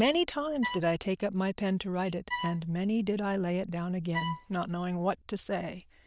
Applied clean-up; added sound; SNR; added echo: neural diffusion model UNIVERSE++.